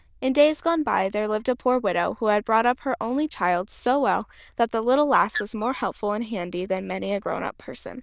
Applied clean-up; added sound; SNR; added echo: neural diffusion model UNIVERSE++.